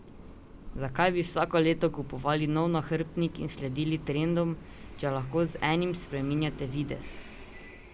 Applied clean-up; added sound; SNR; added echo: none; Train; 16 dB; none.